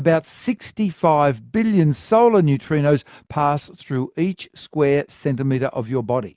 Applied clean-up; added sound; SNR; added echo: none; none; none; none.